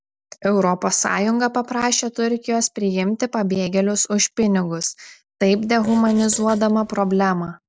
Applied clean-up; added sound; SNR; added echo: neural separator model SepFormer DNS4.